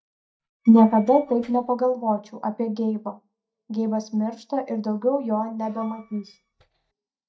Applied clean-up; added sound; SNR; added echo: neural mask model DeepFilterNet 3.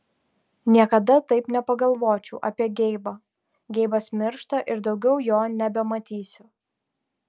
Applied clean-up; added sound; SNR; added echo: none; none; none; none.